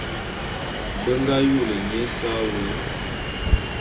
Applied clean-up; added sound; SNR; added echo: none; Subway, metro, underground; 0 dB; reverberation time 0.2 s.